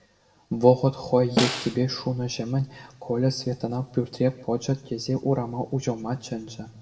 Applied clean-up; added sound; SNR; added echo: none; Snare drum; 4 dB; reverberation time 0.6 s.